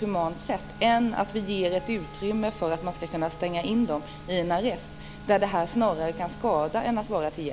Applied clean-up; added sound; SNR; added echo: none; Wind instrument, woodwind instrument + Bowed string instrument; 19 dB; none.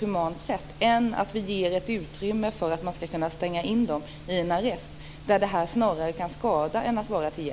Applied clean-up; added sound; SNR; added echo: none; none; none; none.